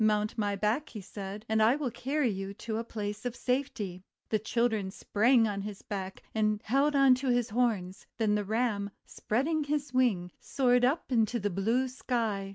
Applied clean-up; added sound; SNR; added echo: none; none; none; none.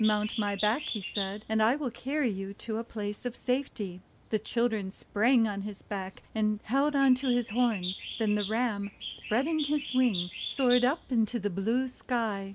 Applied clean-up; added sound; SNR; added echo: none; Bird; 13 dB; none.